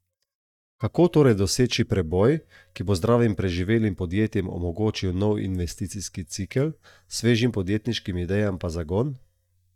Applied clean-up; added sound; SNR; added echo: neural mask model DeepFilterNet 3.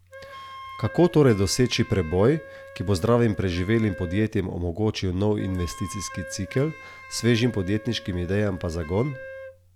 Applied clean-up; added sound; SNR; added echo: none; Wind instrument, woodwind instrument; 18 dB; none.